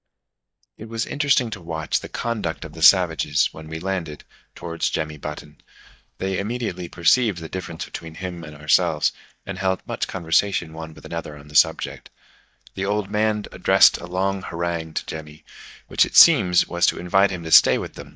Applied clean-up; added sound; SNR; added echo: neural mask model DeepFilterNet 3.